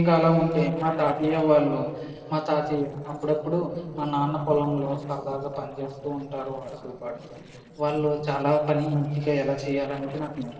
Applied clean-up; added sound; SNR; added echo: neural separator model SepFormer DNS4.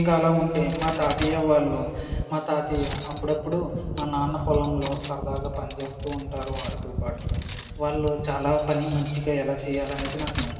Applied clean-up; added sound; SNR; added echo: none; Cutlery, silverware; 6 dB; reverberation time 2.5 s.